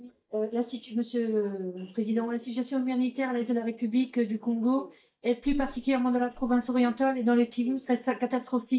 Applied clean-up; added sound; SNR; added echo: neural mask model DeepFilterNet 3.